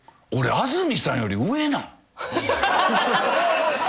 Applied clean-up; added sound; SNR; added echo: none; none; none; none.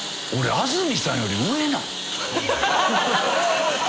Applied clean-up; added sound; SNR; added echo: none; Engine; 7 dB; none.